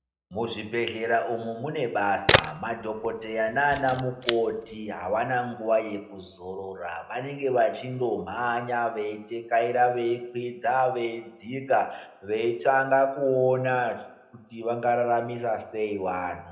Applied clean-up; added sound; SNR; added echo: none; Camera; 3 dB; reverberation time 0.7 s.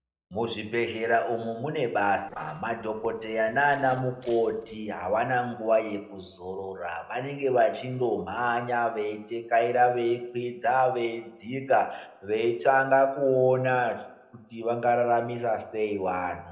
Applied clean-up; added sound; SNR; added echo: neural separator model SepFormer DNS4.